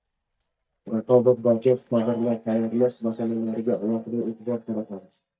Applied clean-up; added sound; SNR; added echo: neural mask model DeepFilterNet 3.